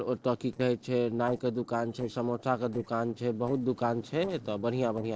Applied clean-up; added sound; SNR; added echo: neural separator model SepFormer DNS4.